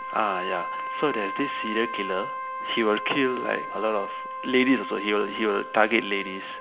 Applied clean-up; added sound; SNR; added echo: none; Wind instrument, woodwind instrument; 7 dB; none.